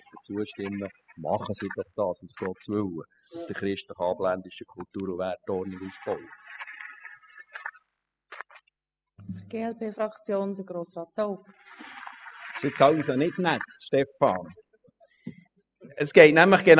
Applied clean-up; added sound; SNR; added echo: classical method spectral subtraction.